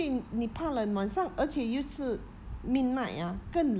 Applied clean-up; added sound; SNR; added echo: none; none; none; none.